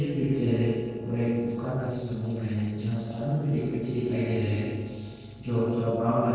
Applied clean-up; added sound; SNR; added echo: neural separator model SepFormer DNS4.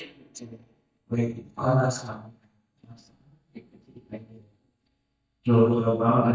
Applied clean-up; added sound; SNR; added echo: neural mask model DeepFilterNet 3.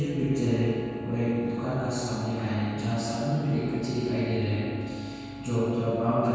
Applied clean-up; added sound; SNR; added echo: none; Wind instrument, woodwind instrument; 14 dB; reverberation time 2.1 s.